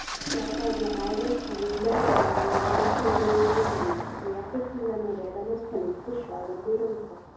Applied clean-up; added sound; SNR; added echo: none; Engine starting; 0 dB; reverberation time 0.7 s.